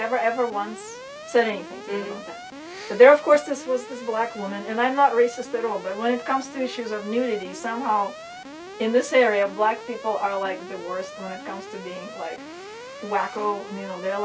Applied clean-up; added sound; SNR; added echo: none; Alarm; 15 dB; none.